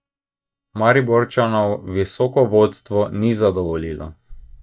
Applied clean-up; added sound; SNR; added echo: neural mask model DeepFilterNet 3.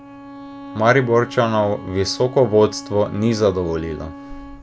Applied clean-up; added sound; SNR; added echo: none; Bowed string instrument; 16 dB; none.